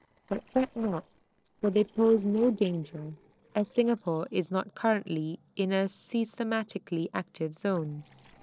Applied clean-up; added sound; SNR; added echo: neural separator model SepFormer DNS4.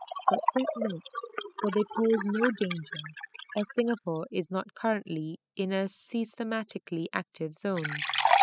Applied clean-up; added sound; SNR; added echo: classical method spectral subtraction.